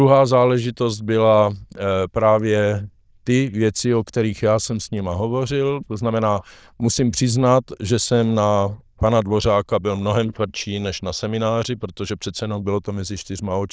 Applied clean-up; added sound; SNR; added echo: neural diffusion model UNIVERSE++.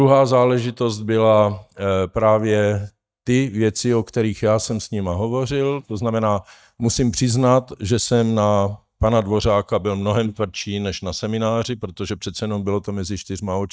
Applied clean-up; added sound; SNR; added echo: neural mask model DeepFilterNet 3.